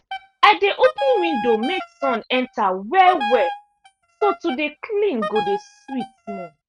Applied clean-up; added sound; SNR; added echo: neural mask model RNNoise.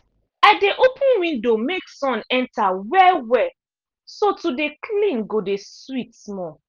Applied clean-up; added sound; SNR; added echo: none; none; none; none.